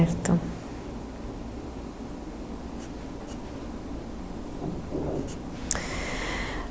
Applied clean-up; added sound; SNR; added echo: none; none; none; none.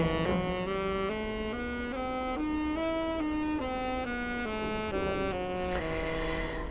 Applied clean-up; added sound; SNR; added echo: none; Wind instrument, woodwind instrument; -4 dB; reverberation time 1.8 s.